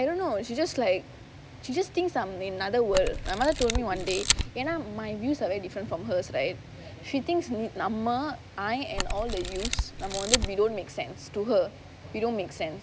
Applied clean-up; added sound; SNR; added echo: none; Camera; 1 dB; none.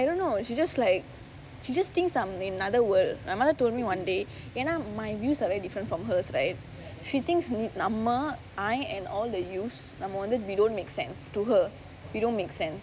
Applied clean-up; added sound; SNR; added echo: none; none; none; none.